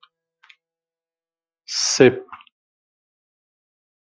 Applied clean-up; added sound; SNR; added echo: classical method Wiener filter.